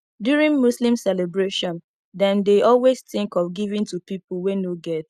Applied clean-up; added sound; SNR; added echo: none; none; none; none.